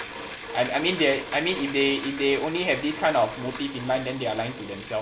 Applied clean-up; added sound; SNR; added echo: none; Bicycle; 7 dB; none.